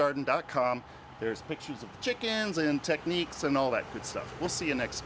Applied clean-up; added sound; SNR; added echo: none; none; none; none.